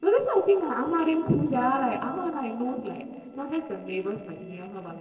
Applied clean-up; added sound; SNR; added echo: neural separator model SepFormer DNS4.